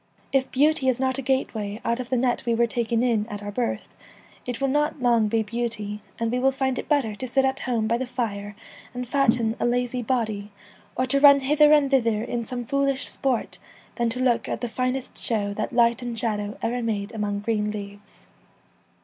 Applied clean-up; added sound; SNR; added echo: none; none; none; none.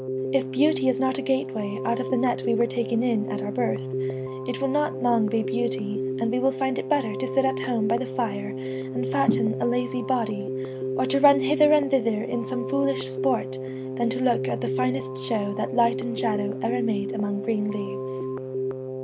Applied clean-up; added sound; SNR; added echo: none; Keyboard (musical); 4 dB; none.